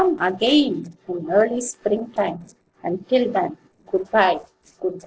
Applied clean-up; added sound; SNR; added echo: neural separator model SepFormer DNS4.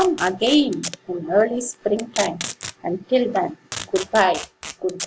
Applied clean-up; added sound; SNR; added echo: none; Packing tape, duct tape; 13 dB; none.